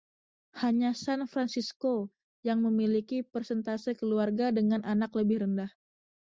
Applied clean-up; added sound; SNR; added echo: none; none; none; none.